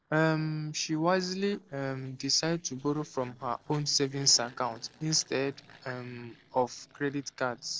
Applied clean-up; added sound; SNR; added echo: neural separator model SepFormer DNS4.